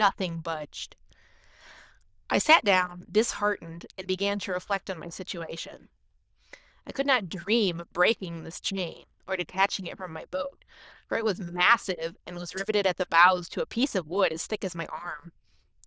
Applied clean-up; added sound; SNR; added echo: neural diffusion model UNIVERSE++.